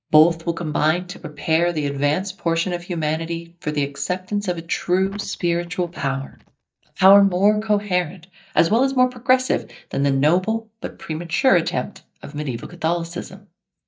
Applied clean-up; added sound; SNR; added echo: neural mask model DeepFilterNet 3.